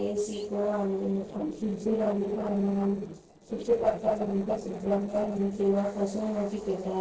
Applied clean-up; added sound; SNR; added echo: neural separator model SepFormer DNS4.